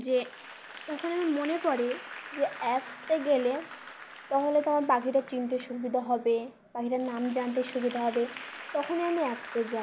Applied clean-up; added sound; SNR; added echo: none; Applause / Crowd; 15 dB; none.